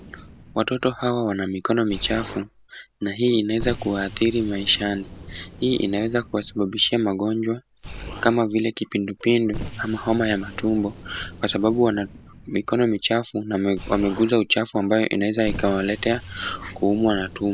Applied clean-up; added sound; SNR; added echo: none; Explosion; 15 dB; none.